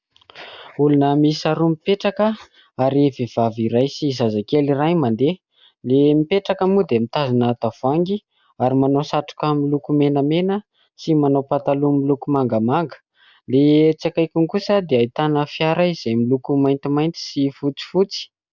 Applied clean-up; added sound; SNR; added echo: none; none; none; none.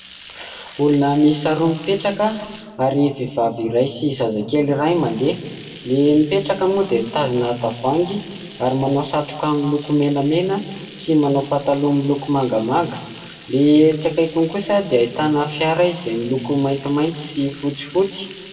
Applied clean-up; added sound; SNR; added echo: none; Bathtub (filling or washing); 17 dB; reverberation time 1.2 s.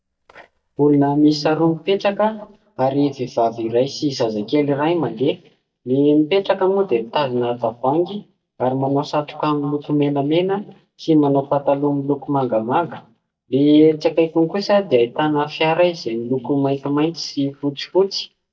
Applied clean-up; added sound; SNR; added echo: neural mask model DeepFilterNet 3.